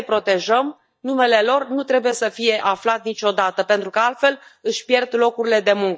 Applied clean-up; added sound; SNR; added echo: neural mask model DeepFilterNet 3.